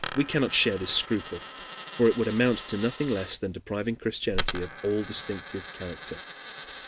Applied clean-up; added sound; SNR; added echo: none; Coin (dropping); 9 dB; none.